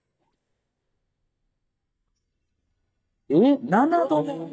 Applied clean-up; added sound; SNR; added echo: neural mask model DeepFilterNet 3.